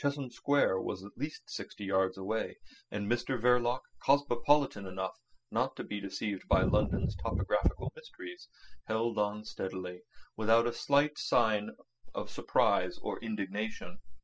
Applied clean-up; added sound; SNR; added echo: classical method spectral subtraction.